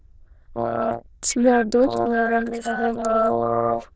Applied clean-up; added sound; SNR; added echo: neural diffusion model UNIVERSE++.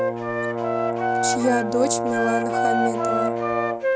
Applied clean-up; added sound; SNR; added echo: none; Wind instrument, woodwind instrument + Brass instrument; -4 dB; none.